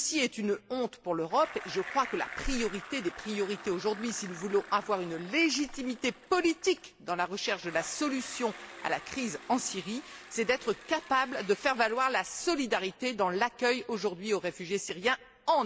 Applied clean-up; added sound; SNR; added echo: none; Bicycle; 17 dB; none.